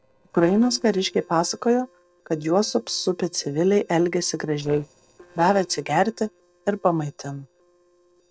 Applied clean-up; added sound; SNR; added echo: neural separator model SepFormer DNS4.